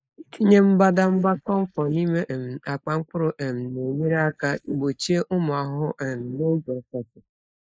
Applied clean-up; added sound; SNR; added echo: neural mask model Resemble Enhance denoiser.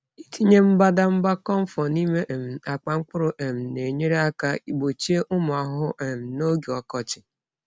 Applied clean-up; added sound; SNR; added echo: none; none; none; none.